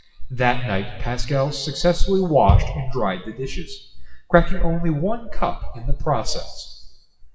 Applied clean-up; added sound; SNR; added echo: classical method WPE with log-MMSE.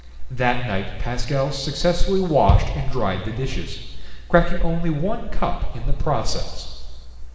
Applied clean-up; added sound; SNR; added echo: none; Bass drum; 5 dB; reverberation time 2.0 s.